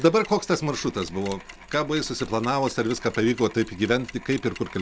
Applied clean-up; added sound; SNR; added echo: none; Mechanisms; 18 dB; none.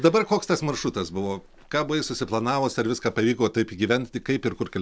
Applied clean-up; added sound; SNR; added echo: none; none; none; none.